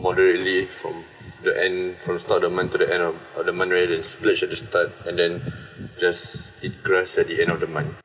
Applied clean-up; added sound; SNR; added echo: none; none; none; none.